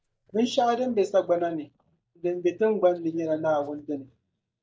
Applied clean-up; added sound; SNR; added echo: neural mask model DeepFilterNet 3.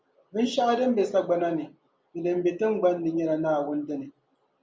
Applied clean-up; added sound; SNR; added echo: none; none; none; none.